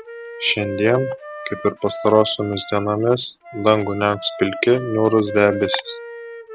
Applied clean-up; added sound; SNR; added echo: none; Wind instrument, woodwind instrument; 12 dB; none.